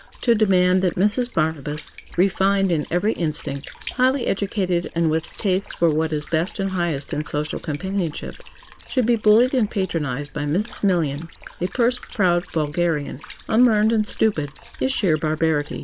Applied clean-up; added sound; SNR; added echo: neural separator model SepFormer WHAM!.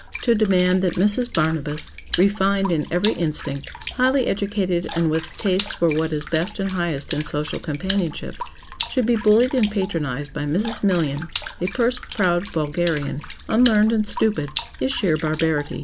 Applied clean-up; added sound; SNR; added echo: none; Water / Splash, splatter; 13 dB; none.